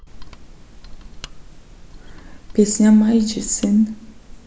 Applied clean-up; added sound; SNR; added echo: none; Mechanisms; 20 dB; none.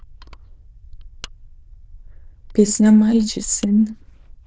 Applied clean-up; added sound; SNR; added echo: neural diffusion model UNIVERSE++.